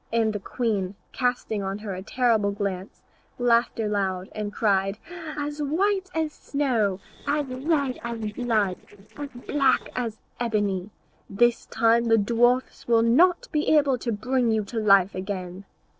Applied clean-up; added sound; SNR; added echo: neural separator model SepFormer DNS4.